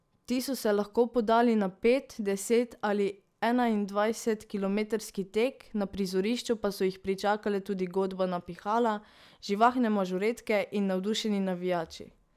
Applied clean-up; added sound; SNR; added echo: none; none; none; none.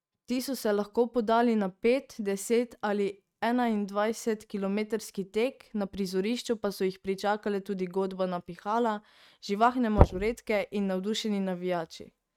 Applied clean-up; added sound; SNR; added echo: neural mask model RNNoise.